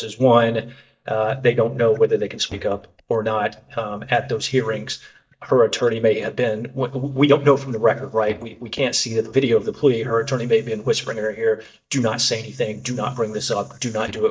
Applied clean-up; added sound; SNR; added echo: neural mask model DeepFilterNet 3.